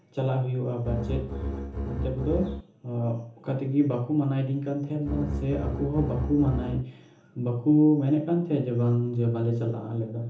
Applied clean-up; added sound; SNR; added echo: none; Bowed string instrument; 5 dB; reverberation time 1.2 s.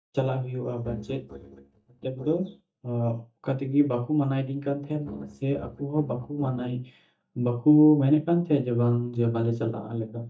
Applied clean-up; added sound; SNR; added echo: neural mask model DeepFilterNet 3.